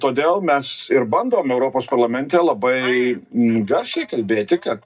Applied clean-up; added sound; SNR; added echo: neural mask model DeepFilterNet 3.